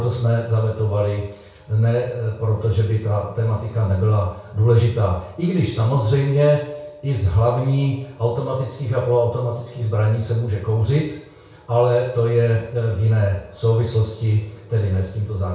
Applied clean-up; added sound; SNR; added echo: none; none; none; reverberation time 0.6 s.